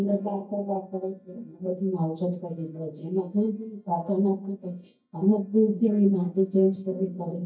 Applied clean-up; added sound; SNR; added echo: neural mask model DeepFilterNet 3.